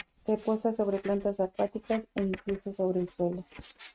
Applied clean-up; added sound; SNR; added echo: neural mask model RNNoise.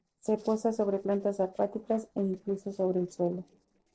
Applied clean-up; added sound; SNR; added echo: neural separator model SepFormer DNS4.